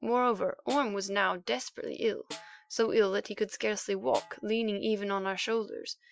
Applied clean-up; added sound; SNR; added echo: classical method Wiener filter.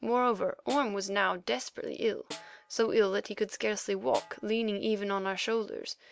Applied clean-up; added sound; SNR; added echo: none; Snare drum; 20 dB; none.